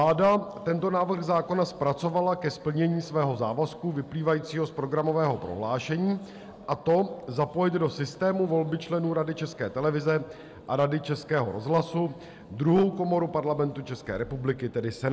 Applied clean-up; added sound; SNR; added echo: none; none; none; none.